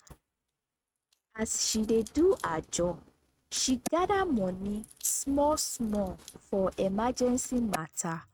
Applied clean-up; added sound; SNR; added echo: neural mask model RNNoise.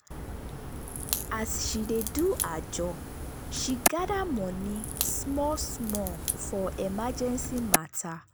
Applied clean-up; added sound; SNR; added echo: none; Crack; 1 dB; none.